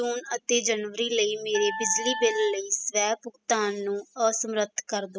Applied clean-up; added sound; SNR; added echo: classical method spectral subtraction.